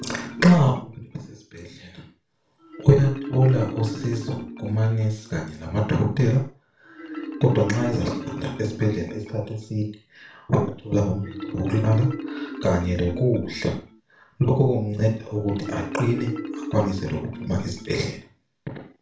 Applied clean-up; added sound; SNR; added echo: none; Marimba, xylophone; 12 dB; reverberation time 0.3 s.